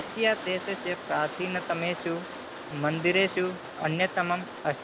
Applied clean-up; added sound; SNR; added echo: none; Rain; 10 dB; none.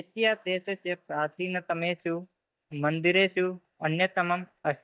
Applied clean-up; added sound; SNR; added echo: neural mask model DeepFilterNet 3.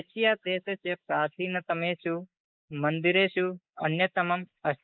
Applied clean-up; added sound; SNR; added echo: neural mask model Resemble Enhance denoiser.